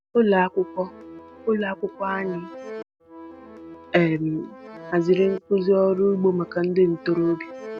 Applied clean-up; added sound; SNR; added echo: none; Accordion; 17 dB; none.